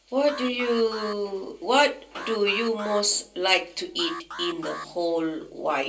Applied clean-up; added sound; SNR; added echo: none; Alarm; 14 dB; reverberation time 0.3 s.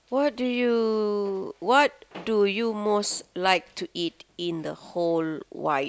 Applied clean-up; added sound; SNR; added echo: none; none; none; none.